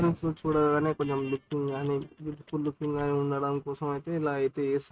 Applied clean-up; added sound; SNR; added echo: neural mask model RNNoise.